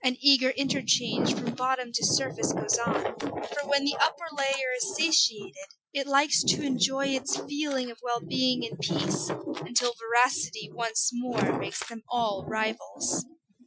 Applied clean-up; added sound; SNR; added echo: classical method Wiener filter.